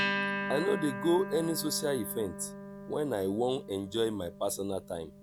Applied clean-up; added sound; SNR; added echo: none; Acoustic guitar; 6 dB; none.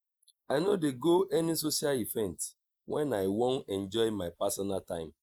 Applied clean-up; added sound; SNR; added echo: neural mask model Resemble Enhance denoiser.